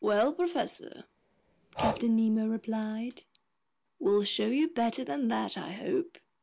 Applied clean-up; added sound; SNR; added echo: none; Breathing; 10 dB; none.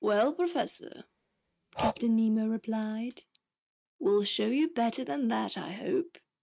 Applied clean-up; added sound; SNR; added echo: neural mask model RNNoise.